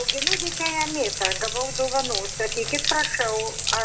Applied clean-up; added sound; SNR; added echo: none; Bathtub (filling or washing); 0 dB; reverberation time 1.4 s.